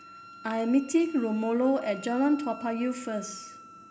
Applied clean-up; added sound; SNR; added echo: none; Wind instrument, woodwind instrument; 18 dB; reverberation time 1.9 s.